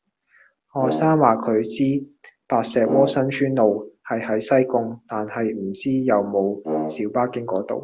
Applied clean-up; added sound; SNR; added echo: none; Brass instrument; 8 dB; none.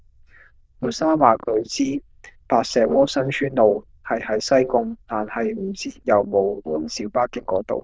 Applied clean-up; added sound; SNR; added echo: neural diffusion model UNIVERSE++.